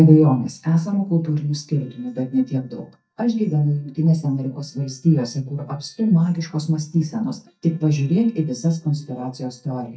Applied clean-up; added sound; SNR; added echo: neural mask model DeepFilterNet 3.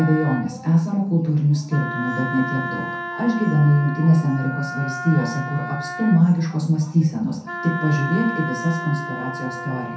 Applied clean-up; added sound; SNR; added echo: none; Wind instrument, woodwind instrument; 10 dB; reverberation time 0.5 s.